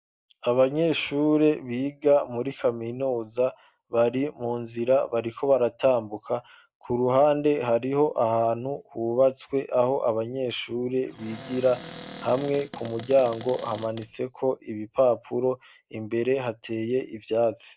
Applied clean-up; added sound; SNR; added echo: none; Cupboard open or close; 16 dB; none.